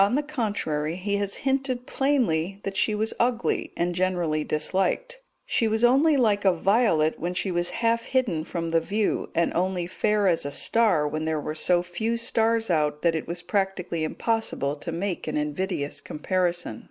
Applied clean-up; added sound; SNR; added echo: none; none; none; none.